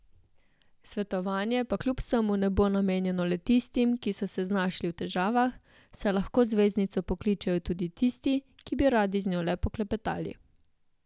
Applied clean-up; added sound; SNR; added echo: none; none; none; none.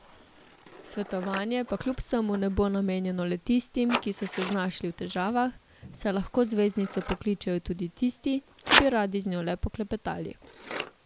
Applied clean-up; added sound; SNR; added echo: none; Scissors; 6 dB; none.